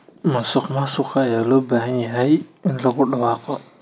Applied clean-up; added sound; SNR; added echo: none; none; none; none.